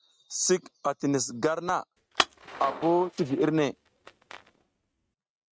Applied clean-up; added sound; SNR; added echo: neural mask model RNNoise.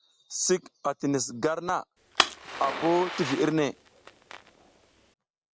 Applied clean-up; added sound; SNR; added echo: none; Fire; 4 dB; none.